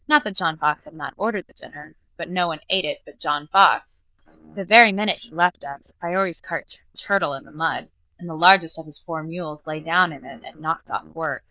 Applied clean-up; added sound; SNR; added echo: neural diffusion model UNIVERSE++.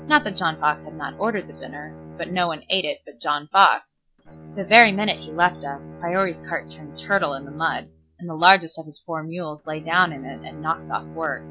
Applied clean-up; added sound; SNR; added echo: none; Bowed string instrument; 17 dB; none.